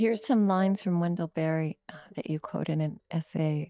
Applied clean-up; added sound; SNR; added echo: neural mask model DeepFilterNet 3.